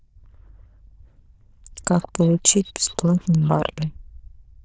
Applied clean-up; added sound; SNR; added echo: neural diffusion model UNIVERSE++.